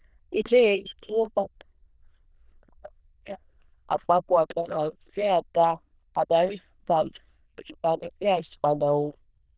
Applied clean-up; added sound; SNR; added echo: neural diffusion model UNIVERSE++.